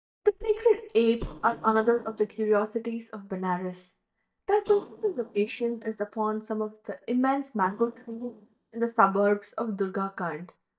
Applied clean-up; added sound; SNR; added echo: neural mask model DeepFilterNet 3.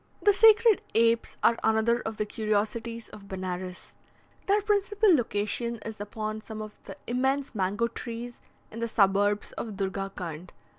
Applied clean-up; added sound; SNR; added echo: none; none; none; none.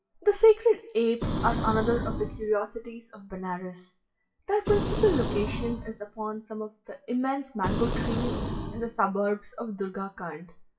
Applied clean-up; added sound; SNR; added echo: classical method WPE with log-MMSE.